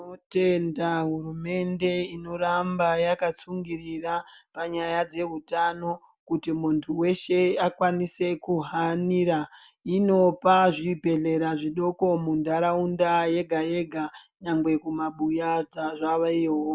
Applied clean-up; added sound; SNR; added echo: none; none; none; none.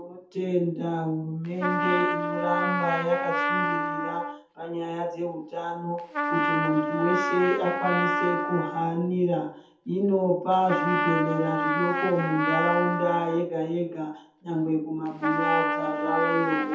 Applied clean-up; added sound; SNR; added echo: none; Trumpet; 2 dB; reverberation time 0.5 s.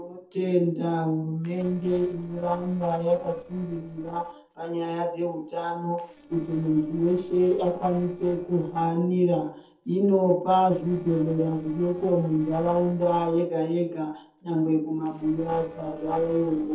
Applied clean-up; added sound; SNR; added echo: neural separator model SepFormer DNS4.